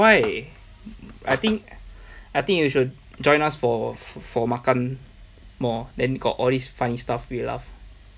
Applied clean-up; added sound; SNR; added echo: none; none; none; none.